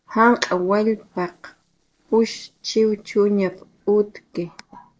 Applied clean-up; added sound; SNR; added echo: neural separator model SepFormer DNS4.